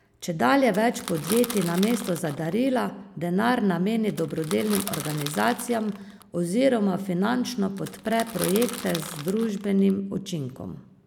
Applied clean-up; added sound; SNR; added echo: none; Crackle / Crushing; 12 dB; none.